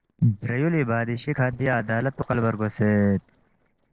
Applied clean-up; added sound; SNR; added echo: neural separator model SepFormer DNS4.